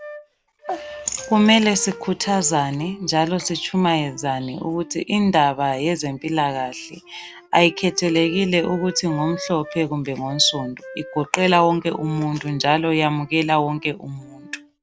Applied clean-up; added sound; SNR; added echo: none; Wind instrument, woodwind instrument; 18 dB; none.